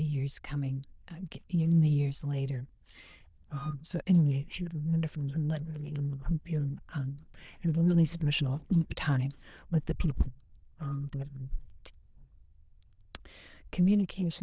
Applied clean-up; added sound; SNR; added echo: neural diffusion model UNIVERSE++.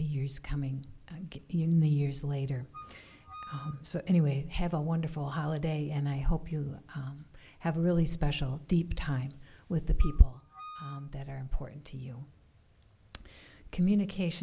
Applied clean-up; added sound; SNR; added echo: none; Wind instrument, woodwind instrument; 18 dB; none.